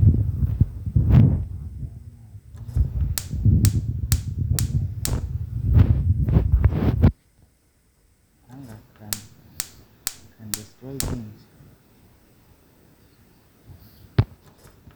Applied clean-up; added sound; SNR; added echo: none; Fire; 16 dB; none.